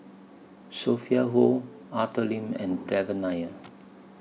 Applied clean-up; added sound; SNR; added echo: none; none; none; none.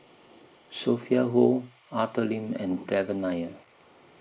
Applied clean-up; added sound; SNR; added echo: neural mask model Resemble Enhance denoiser.